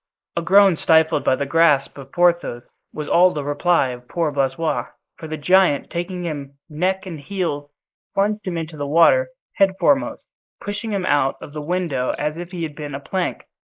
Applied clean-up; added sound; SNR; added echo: neural mask model Resemble Enhance denoiser.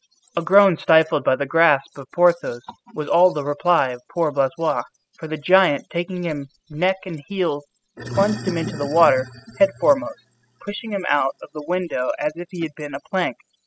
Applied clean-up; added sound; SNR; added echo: classical method spectral subtraction.